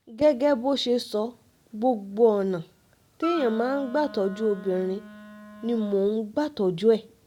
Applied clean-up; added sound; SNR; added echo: none; Wind instrument, woodwind instrument; 15 dB; none.